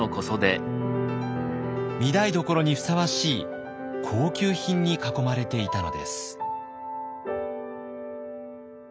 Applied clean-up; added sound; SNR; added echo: none; none; none; none.